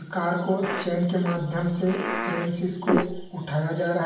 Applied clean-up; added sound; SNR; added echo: none; Fart; 5 dB; reverberation time 0.6 s.